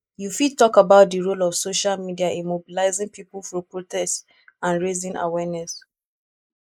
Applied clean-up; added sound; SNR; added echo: neural mask model Resemble Enhance denoiser.